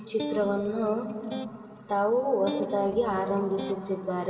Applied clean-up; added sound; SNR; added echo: none; Electric guitar; 10 dB; reverberation time 2.7 s.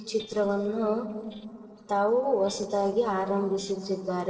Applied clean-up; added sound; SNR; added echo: neural separator model SepFormer DNS4.